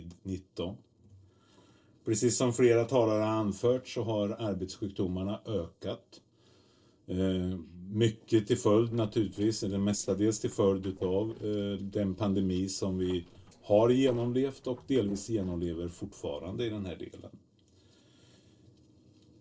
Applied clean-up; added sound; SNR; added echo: neural separator model SepFormer DNS4.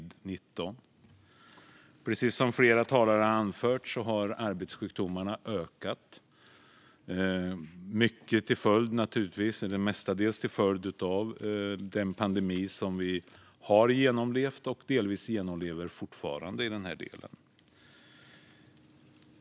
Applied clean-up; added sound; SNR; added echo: none; none; none; none.